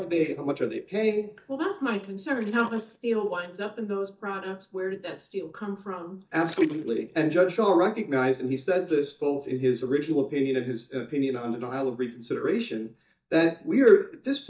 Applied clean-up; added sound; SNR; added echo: neural mask model DeepFilterNet 3.